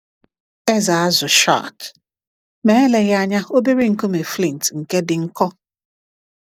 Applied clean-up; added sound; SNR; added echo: neural mask model DeepFilterNet 3.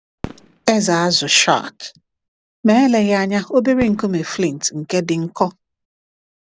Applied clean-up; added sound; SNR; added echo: none; Fireworks; 20 dB; none.